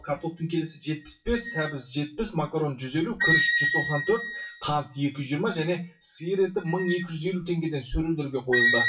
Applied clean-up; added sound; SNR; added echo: classical method WPE with log-MMSE.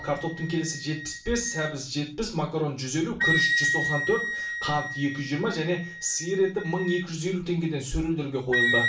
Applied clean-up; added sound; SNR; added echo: none; Wind instrument, woodwind instrument; 3 dB; reverberation time 0.3 s.